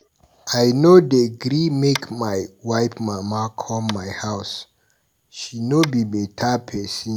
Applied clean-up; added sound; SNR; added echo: none; Tap; 20 dB; none.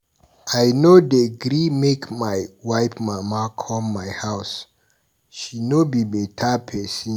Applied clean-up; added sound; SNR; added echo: none; none; none; none.